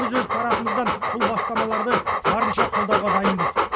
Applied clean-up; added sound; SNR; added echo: none; Dog; -4 dB; reverberation time 0.4 s.